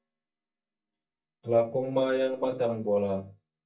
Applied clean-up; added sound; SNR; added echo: neural mask model DeepFilterNet 3.